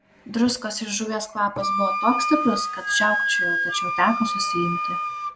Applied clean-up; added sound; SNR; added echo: none; Wind instrument, woodwind instrument; 1 dB; none.